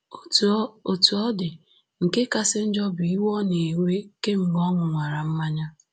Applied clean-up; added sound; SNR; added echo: none; none; none; none.